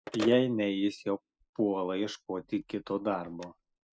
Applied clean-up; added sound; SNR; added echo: classical method spectral subtraction.